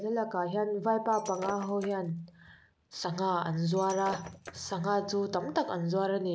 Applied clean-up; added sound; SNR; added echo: none; Shatter; 16 dB; none.